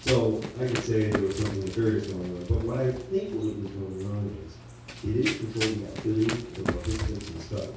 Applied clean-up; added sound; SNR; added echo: none; Run; 9 dB; reverberation time 0.6 s.